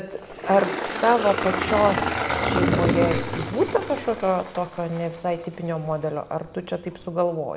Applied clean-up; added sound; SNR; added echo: none; Engine; 3 dB; none.